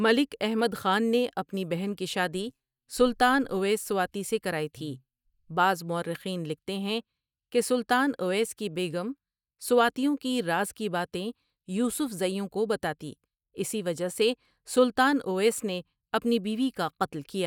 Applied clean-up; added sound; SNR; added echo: neural mask model DeepFilterNet 3.